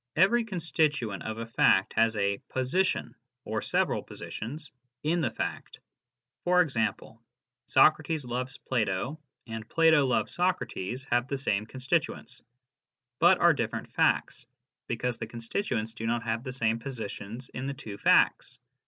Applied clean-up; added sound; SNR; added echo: none; none; none; none.